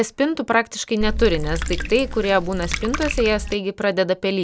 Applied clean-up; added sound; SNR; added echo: none; Water / Liquid; 4 dB; none.